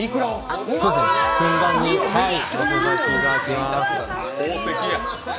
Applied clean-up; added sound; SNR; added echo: none; none; none; none.